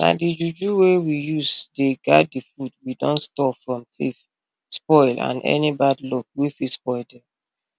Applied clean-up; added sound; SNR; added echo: none; none; none; none.